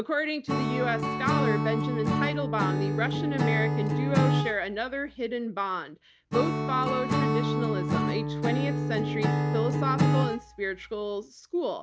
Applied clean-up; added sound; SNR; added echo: none; Acoustic guitar / Strum; -3 dB; none.